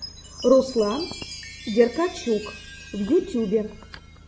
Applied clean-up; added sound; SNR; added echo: none; Chime; 17 dB; none.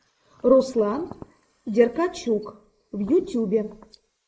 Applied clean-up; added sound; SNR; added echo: neural mask model Resemble Enhance denoiser.